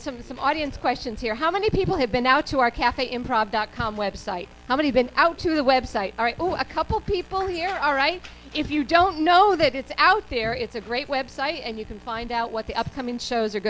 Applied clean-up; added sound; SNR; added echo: none; none; none; none.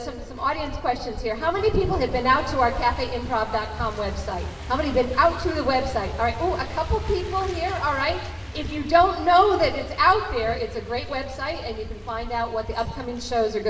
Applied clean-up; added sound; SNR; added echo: none; Truck; 13 dB; reverberation time 1.2 s.